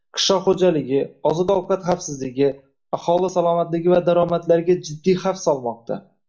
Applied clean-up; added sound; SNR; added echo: none; none; none; reverberation time 0.3 s.